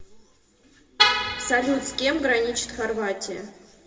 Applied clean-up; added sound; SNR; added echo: none; Vehicle horn, car horn, honking; 0 dB; reverberation time 1.4 s.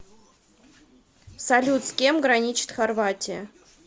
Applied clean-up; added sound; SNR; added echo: none; none; none; none.